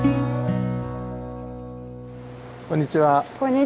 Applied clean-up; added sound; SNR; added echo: none; none; none; none.